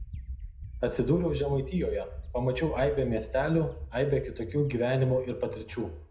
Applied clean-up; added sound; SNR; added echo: none; Bird; 12 dB; reverberation time 0.4 s.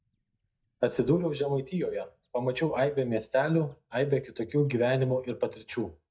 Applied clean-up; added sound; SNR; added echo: neural mask model DeepFilterNet 3.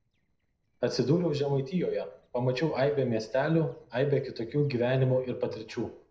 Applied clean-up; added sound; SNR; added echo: neural separator model SepFormer DNS4.